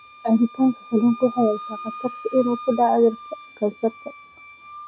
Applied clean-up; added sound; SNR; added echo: none; Wind instrument, woodwind instrument; 16 dB; none.